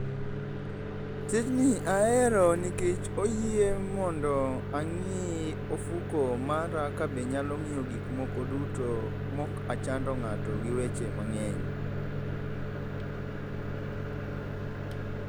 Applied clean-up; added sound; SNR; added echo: none; Microwave oven; 2 dB; none.